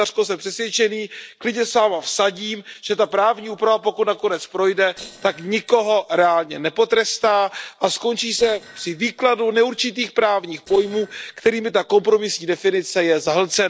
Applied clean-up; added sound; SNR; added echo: neural separator model SepFormer DNS4.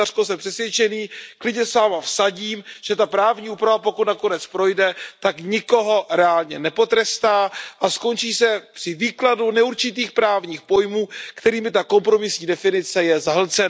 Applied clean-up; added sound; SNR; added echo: none; none; none; none.